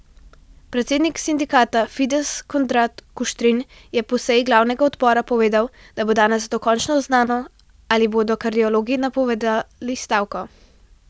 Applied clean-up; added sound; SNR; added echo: none; none; none; none.